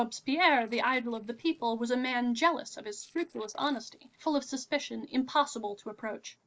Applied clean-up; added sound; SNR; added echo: neural separator model SepFormer DNS4.